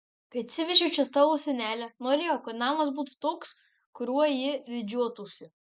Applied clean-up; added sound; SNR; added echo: none; none; none; none.